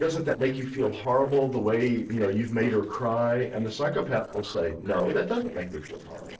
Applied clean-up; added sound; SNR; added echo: neural separator model SepFormer DNS4.